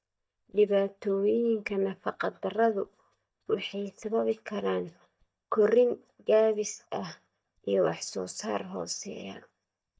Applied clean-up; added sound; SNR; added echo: neural mask model DeepFilterNet 3.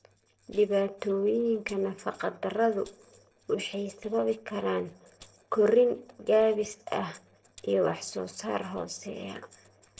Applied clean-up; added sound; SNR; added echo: neural separator model SepFormer DNS4.